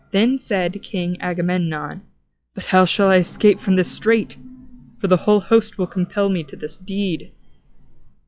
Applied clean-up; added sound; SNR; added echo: classical method log-MMSE.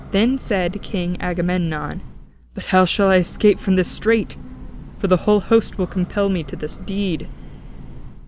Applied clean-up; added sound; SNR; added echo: none; Train / Breathing; 13 dB; none.